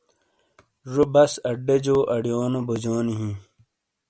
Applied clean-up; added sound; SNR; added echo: none; none; none; none.